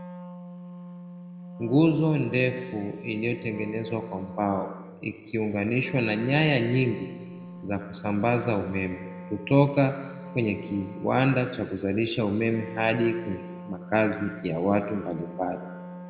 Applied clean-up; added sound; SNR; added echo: none; Wind instrument, woodwind instrument; 14 dB; reverberation time 1.6 s.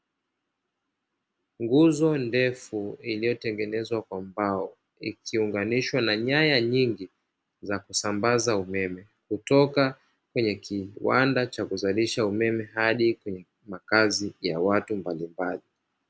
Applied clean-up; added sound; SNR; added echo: none; none; none; none.